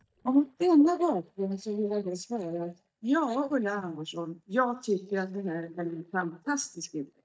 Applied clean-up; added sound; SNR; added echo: neural mask model DeepFilterNet 3.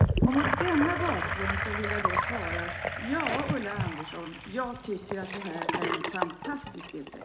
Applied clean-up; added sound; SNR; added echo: none; Sink (filling or washing) / Gurgling; -3 dB; reverberation time 0.4 s.